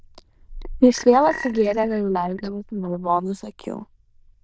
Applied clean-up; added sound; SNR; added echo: neural diffusion model UNIVERSE++.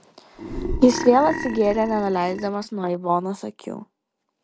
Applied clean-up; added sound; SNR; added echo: none; Burping, eructation; 8 dB; none.